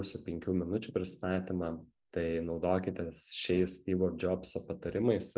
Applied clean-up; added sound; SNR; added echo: none; none; none; none.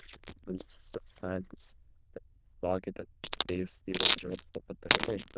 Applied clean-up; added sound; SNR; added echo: neural diffusion model UNIVERSE++.